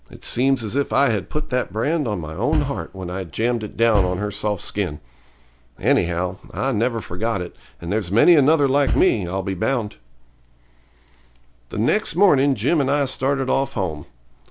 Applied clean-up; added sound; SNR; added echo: none; Bass drum; 6 dB; none.